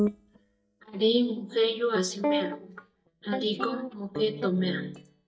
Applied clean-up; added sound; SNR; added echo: neural mask model DeepFilterNet 3.